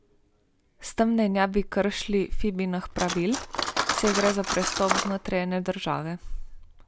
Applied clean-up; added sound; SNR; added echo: none; Cutlery, silverware; 5 dB; none.